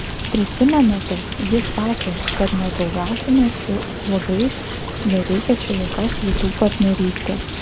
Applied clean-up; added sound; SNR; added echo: none; Rain; 5 dB; none.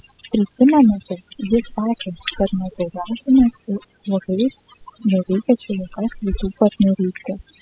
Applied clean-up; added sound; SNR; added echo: classical method spectral subtraction.